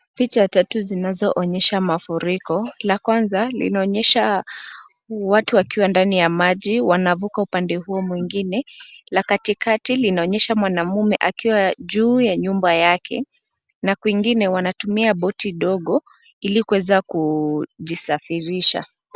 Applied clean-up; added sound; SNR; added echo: none; none; none; none.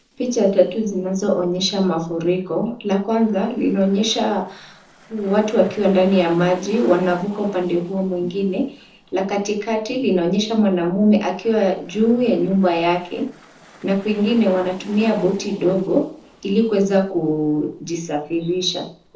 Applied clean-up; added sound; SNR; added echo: neural separator model SepFormer DNS4.